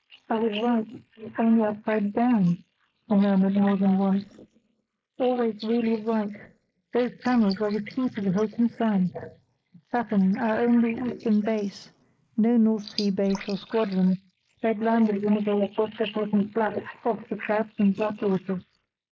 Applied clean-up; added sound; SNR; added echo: neural mask model Resemble Enhance denoiser.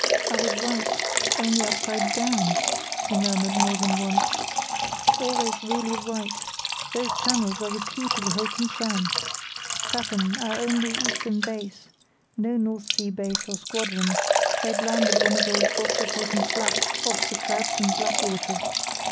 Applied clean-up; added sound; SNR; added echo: none; Liquid; -2 dB; none.